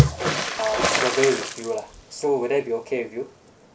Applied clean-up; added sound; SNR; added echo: none; Water / Splash, splatter; 0 dB; reverberation time 0.2 s.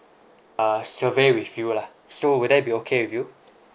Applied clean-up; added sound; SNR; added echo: none; none; none; none.